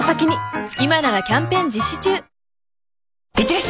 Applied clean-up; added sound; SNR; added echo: none; none; none; none.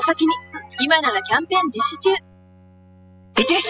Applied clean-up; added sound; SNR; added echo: classical method spectral subtraction.